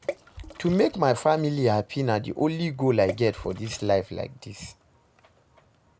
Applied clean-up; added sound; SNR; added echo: none; Water / Splash, splatter; 16 dB; none.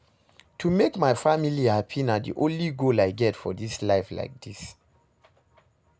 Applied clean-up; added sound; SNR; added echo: none; none; none; none.